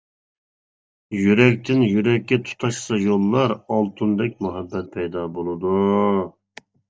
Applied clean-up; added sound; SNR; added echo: neural mask model DeepFilterNet 3.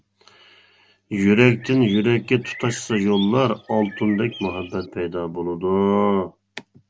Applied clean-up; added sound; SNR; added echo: none; Bird; 17 dB; none.